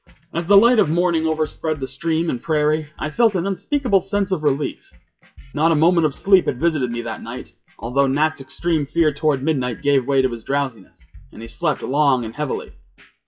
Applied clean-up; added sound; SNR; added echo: classical method WPE with log-MMSE.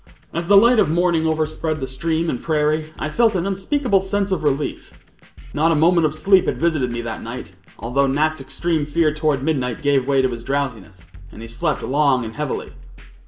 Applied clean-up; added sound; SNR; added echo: none; Drum kit; 17 dB; reverberation time 0.4 s.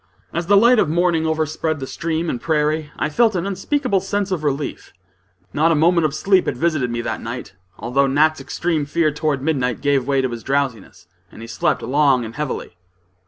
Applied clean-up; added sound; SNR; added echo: none; none; none; none.